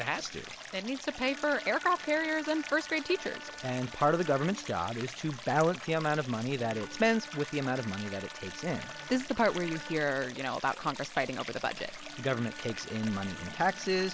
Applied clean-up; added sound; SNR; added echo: none; Bowed string instrument + Stream; 12 dB; none.